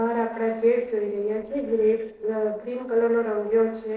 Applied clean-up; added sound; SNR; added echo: neural separator model SepFormer DNS4.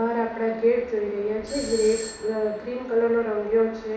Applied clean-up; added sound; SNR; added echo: none; Doorbell; 16 dB; reverberation time 0.8 s.